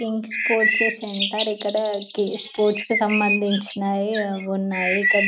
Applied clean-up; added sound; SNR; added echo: none; Bird; 2 dB; none.